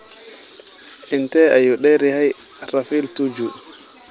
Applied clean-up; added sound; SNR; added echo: none; none; none; none.